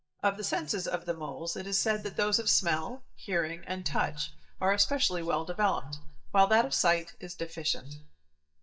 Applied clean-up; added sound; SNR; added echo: neural mask model DeepFilterNet 3.